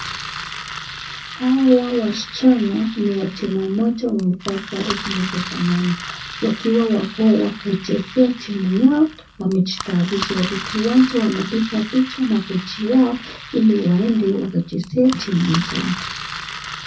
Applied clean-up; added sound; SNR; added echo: none; Engine; 12 dB; reverberation time 0.3 s.